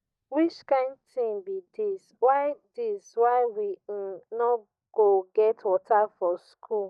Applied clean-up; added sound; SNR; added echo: neural mask model DeepFilterNet 3.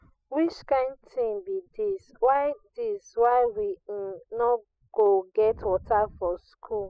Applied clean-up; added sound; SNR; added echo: classical method spectral subtraction.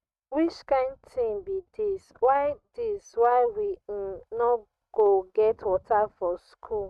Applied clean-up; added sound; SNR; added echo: neural mask model RNNoise.